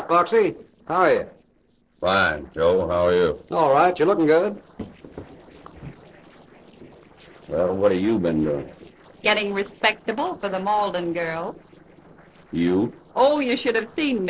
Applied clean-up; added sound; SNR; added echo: neural separator model SepFormer DNS4.